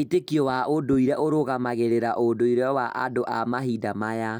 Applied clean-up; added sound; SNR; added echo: none; none; none; none.